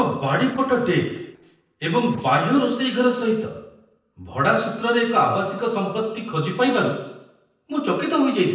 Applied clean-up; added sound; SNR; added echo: neural separator model SepFormer DNS4.